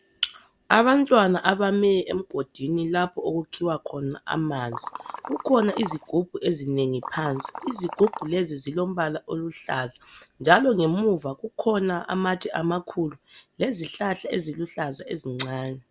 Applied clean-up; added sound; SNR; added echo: none; Liquid; 12 dB; none.